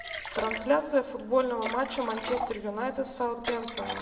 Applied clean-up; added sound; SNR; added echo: none; Liquid; 6 dB; reverberation time 1.3 s.